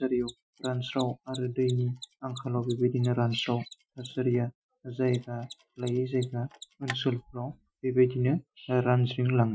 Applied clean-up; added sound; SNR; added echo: classical method Wiener filter.